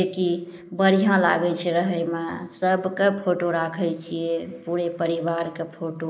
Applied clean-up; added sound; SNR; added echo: neural mask model Resemble Enhance denoiser.